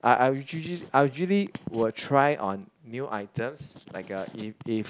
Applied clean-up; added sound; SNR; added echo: none; none; none; none.